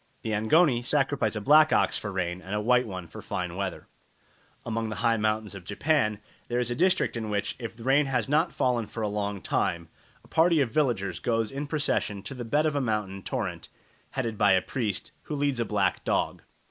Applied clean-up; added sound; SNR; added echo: neural mask model Resemble Enhance denoiser.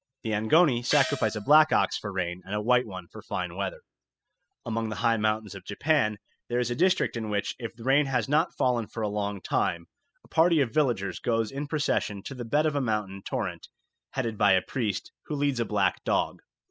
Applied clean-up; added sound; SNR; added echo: classical method spectral subtraction.